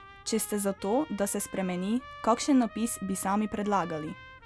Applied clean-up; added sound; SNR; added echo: none; Trumpet; 19 dB; none.